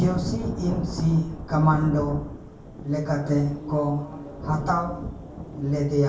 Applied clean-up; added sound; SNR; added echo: none; Thunder / Rain; 9 dB; reverberation time 0.3 s.